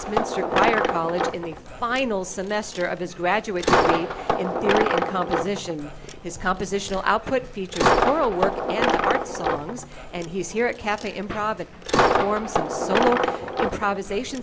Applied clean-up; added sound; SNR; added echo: none; Coin (dropping); -1 dB; none.